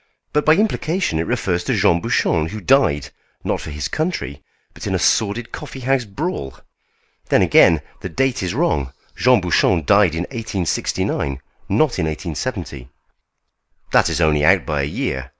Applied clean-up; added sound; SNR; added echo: none; none; none; none.